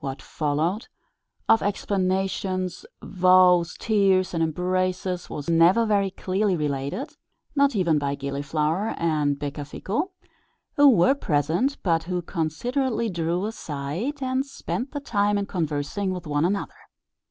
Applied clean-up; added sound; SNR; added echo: none; none; none; none.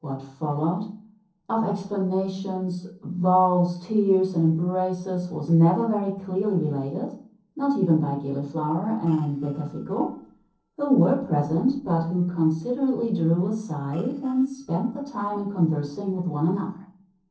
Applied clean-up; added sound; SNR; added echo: neural separator model SepFormer DNS4.